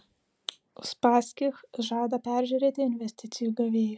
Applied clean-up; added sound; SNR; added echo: none; none; none; none.